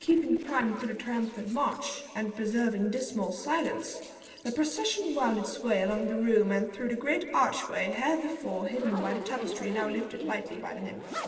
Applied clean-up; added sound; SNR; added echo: neural separator model SepFormer DNS4.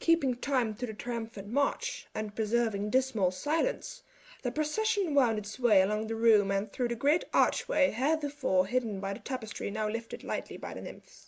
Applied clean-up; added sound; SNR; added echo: none; none; none; none.